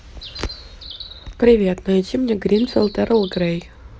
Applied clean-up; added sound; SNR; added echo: none; Bird; 18 dB; none.